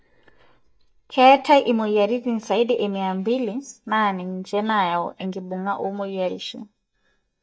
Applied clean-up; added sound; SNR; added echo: neural mask model DeepFilterNet 3.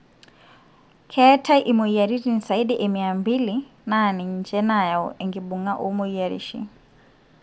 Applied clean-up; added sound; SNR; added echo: none; none; none; none.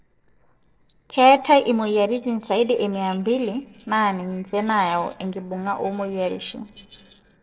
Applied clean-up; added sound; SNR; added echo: neural separator model SepFormer DNS4.